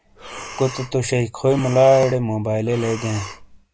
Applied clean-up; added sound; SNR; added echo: none; Breathing; 16 dB; none.